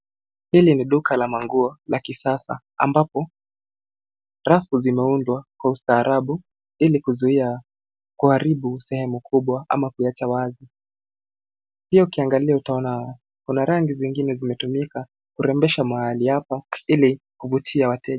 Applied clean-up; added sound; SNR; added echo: none; none; none; none.